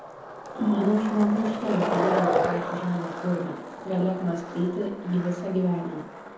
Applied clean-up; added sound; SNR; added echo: none; Skateboard; 4 dB; reverberation time 0.7 s.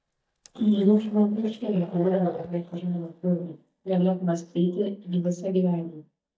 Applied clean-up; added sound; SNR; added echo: neural mask model DeepFilterNet 3.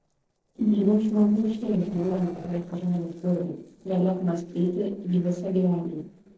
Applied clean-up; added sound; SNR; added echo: neural separator model SepFormer DNS4.